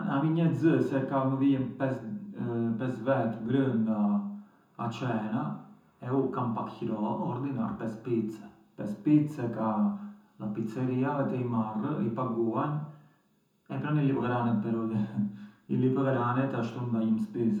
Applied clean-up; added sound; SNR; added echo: none; none; none; reverberation time 0.6 s.